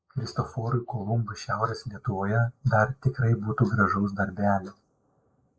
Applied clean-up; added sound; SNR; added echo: neural mask model Resemble Enhance denoiser.